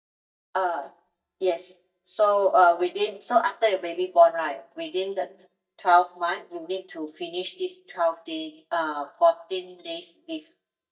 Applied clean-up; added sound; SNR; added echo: neural mask model DeepFilterNet 3.